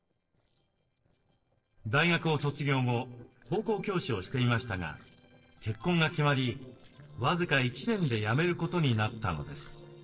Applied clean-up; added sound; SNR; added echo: neural separator model SepFormer DNS4.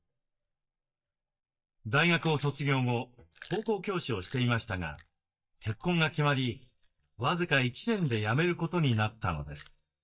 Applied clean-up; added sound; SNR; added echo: neural mask model DeepFilterNet 3.